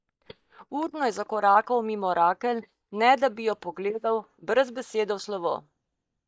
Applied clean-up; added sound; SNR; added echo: neural mask model DeepFilterNet 3.